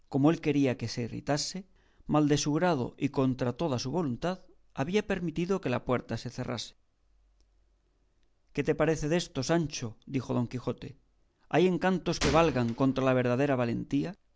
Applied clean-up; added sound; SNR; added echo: none; Gunshot, gunfire; 7 dB; none.